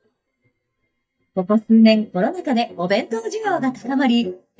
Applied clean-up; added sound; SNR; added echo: neural mask model DeepFilterNet 3.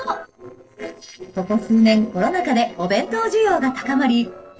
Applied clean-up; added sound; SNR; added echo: neural separator model SepFormer DNS4.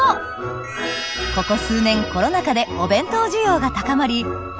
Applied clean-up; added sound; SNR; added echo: none; none; none; none.